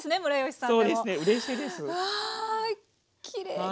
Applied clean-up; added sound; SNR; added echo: none; none; none; none.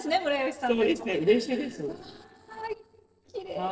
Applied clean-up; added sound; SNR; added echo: neural separator model SepFormer DNS4.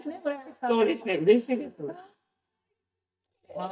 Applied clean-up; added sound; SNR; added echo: neural mask model DeepFilterNet 3.